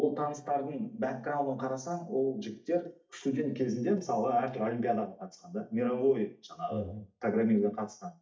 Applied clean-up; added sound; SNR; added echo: neural mask model DeepFilterNet 3.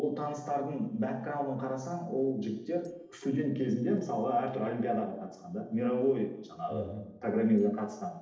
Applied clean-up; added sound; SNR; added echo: neural separator model SepFormer DNS4.